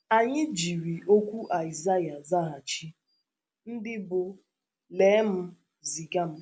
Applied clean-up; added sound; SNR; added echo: none; none; none; none.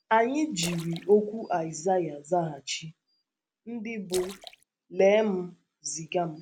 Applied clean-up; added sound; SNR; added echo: none; Splash, splatter; 18 dB; none.